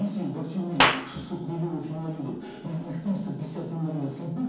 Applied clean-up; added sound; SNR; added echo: none; Clapping; 0 dB; reverberation time 1.2 s.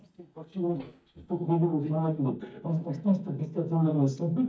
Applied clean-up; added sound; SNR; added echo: neural mask model DeepFilterNet 3.